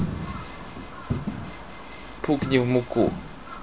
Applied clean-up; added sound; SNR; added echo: none; Coin (dropping); 6 dB; none.